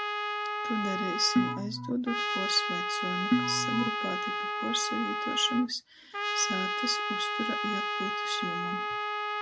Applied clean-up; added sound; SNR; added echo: none; Organ + Trumpet; -3 dB; none.